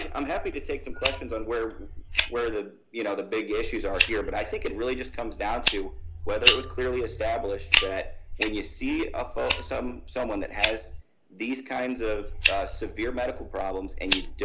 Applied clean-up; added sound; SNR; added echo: none; Fire; 0 dB; none.